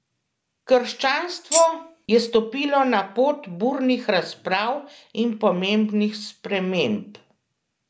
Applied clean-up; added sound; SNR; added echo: none; Tambourine; 4 dB; none.